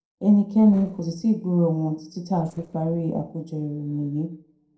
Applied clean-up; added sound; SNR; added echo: neural separator model SepFormer DNS4.